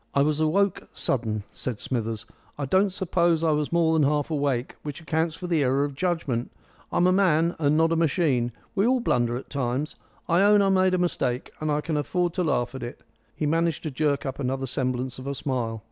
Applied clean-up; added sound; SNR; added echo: none; none; none; none.